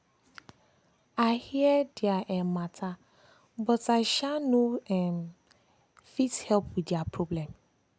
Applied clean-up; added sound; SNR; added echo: none; none; none; none.